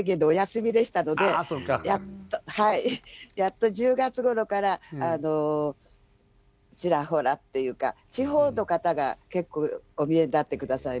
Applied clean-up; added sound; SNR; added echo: none; none; none; none.